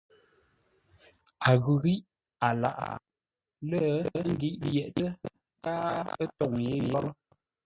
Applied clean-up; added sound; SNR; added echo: none; none; none; none.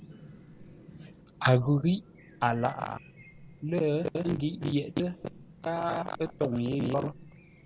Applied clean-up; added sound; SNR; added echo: none; Chirp, tweet; 20 dB; none.